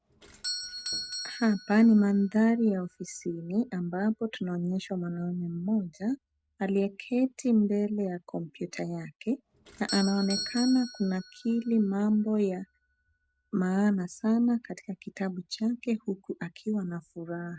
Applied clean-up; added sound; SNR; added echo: none; Doorbell; 16 dB; none.